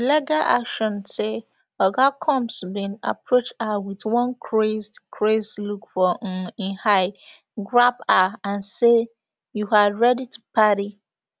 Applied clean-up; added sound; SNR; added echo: none; none; none; none.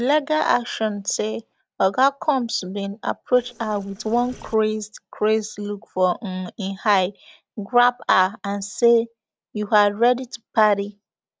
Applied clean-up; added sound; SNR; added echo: neural separator model SepFormer DNS4.